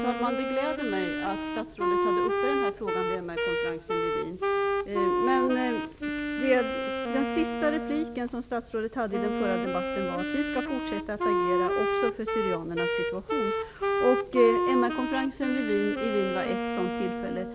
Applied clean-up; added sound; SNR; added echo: none; Wind instrument, woodwind instrument; -1 dB; none.